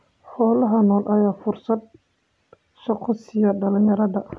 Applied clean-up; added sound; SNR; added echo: none; none; none; none.